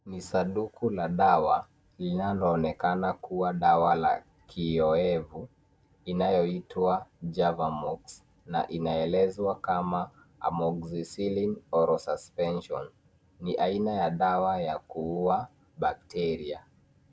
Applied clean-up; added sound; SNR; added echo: none; none; none; none.